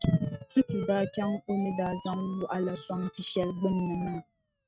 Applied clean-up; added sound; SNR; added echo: neural mask model RNNoise.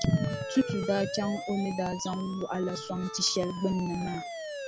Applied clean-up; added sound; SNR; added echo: none; Siren; 9 dB; none.